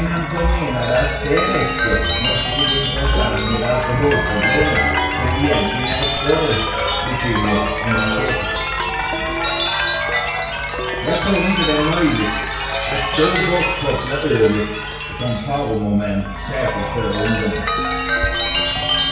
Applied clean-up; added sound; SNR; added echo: none; Chime; 0 dB; reverberation time 0.6 s.